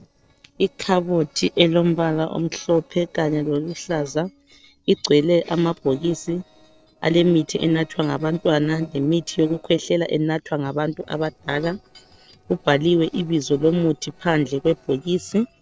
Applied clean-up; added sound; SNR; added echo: neural separator model SepFormer DNS4.